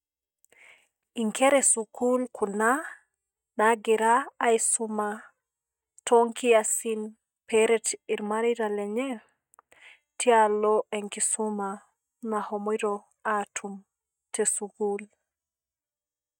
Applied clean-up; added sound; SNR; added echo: neural mask model DeepFilterNet 3.